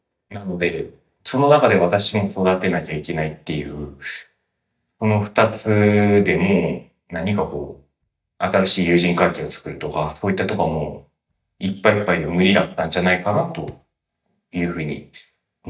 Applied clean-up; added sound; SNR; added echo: neural mask model DeepFilterNet 3.